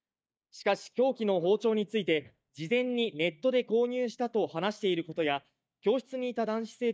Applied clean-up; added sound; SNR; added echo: neural mask model DeepFilterNet 3.